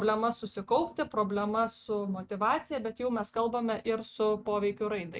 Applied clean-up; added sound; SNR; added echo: neural mask model RNNoise.